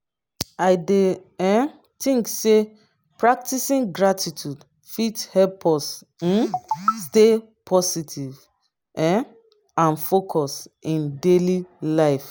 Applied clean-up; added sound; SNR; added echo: none; none; none; none.